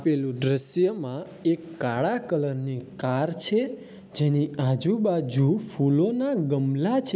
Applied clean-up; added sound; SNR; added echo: none; none; none; none.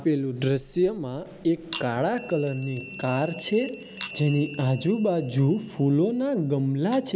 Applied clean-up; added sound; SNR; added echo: none; Bell + Chink, clink; 11 dB; none.